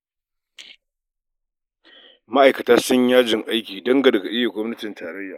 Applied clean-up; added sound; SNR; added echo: neural mask model Resemble Enhance denoiser.